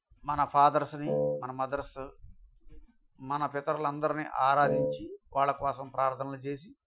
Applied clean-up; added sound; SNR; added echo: classical method Wiener filter.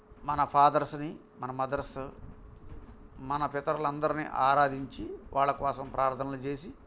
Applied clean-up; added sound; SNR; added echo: none; none; none; none.